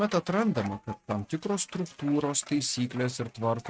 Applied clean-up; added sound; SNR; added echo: neural mask model RNNoise.